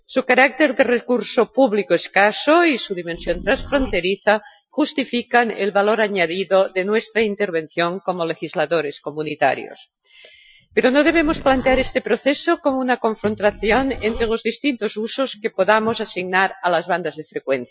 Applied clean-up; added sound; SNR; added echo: classical method Wiener filter.